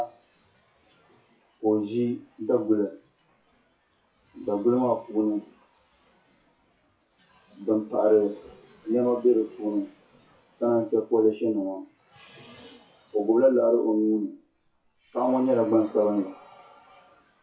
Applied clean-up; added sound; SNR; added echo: classical method WPE with log-MMSE.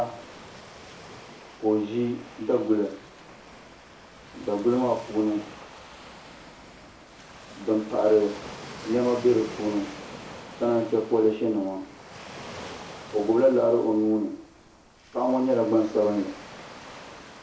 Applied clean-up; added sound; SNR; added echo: none; Waves, surf; 17 dB; reverberation time 0.5 s.